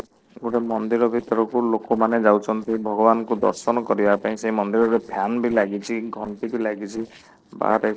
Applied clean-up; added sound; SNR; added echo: neural separator model SepFormer DNS4.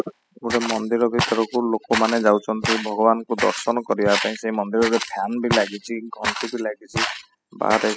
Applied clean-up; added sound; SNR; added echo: classical method spectral subtraction.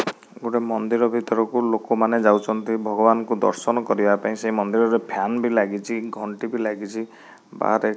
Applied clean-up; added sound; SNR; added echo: none; none; none; none.